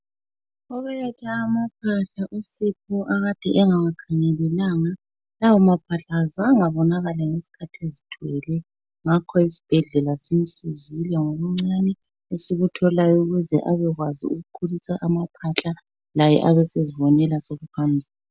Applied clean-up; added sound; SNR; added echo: none; none; none; none.